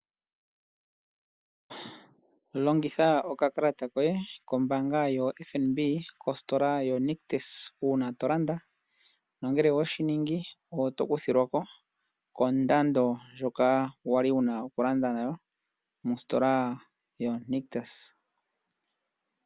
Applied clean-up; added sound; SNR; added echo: none; none; none; none.